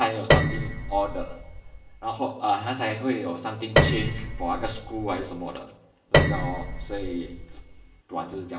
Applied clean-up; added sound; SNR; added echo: none; Piano; -4 dB; reverberation time 1.3 s.